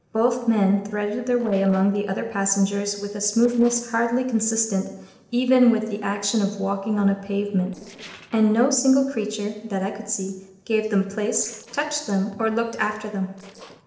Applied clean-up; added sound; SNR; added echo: neural separator model SepFormer DNS4.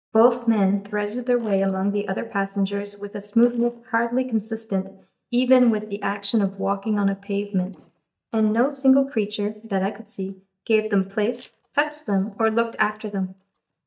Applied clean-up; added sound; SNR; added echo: neural mask model DeepFilterNet 3.